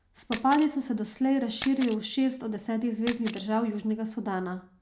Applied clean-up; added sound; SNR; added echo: none; Camera; 8 dB; none.